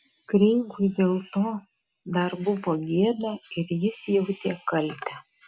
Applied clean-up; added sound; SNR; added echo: none; none; none; none.